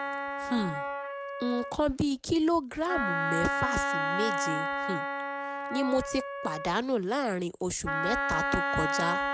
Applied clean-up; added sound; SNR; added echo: none; Wind instrument, woodwind instrument; 1 dB; none.